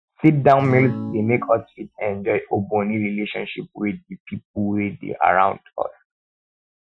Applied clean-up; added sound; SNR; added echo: classical method Wiener filter.